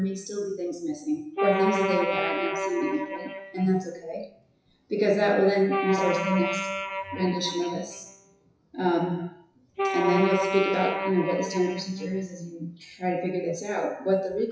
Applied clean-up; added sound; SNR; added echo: classical method WPE with log-MMSE.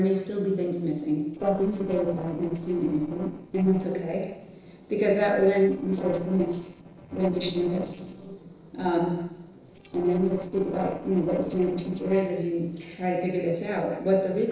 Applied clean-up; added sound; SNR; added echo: neural separator model SepFormer DNS4.